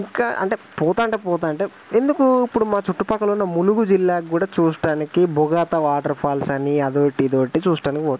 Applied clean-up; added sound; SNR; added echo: none; none; none; none.